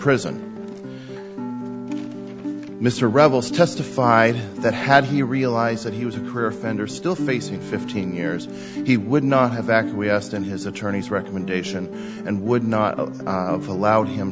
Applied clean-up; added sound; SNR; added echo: none; Guitar; 9 dB; none.